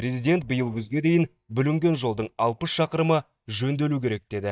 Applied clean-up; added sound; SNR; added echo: neural mask model DeepFilterNet 3.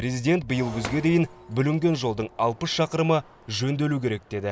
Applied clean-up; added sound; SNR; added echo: none; Shatter; 18 dB; none.